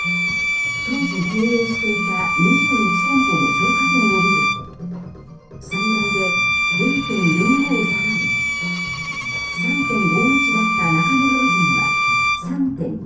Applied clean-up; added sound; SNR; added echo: none; Bowed string instrument; -2 dB; reverberation time 0.6 s.